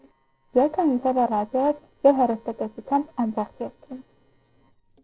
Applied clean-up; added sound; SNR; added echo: neural separator model SepFormer DNS4.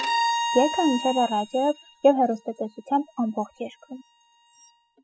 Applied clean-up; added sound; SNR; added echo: classical method spectral subtraction.